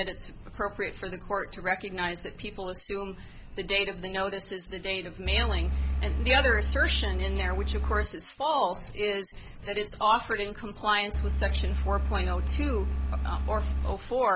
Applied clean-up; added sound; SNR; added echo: none; Engine; -3 dB; none.